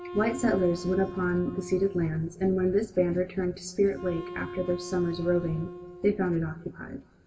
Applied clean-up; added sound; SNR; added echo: none; Wind instrument, woodwind instrument; 14 dB; reverberation time 1.0 s.